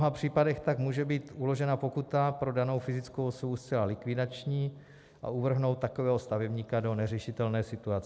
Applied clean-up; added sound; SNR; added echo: none; none; none; none.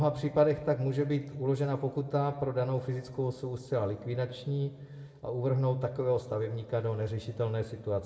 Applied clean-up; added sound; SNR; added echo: none; none; none; reverberation time 1.1 s.